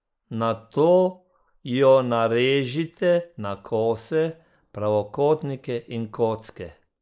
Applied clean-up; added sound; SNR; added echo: neural mask model Resemble Enhance denoiser.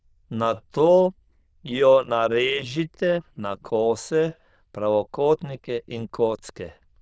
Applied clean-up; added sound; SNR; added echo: neural diffusion model UNIVERSE++.